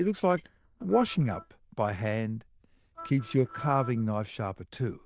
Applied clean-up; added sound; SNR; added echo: neural diffusion model UNIVERSE++.